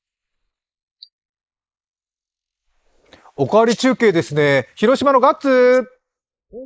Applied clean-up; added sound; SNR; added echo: neural mask model Resemble Enhance denoiser.